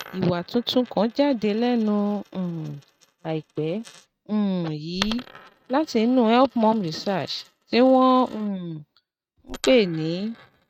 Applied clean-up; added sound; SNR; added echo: neural mask model RNNoise.